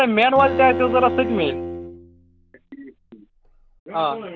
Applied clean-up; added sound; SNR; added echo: none; Bowed string instrument; 7 dB; none.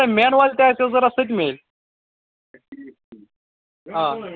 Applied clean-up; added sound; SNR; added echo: none; none; none; none.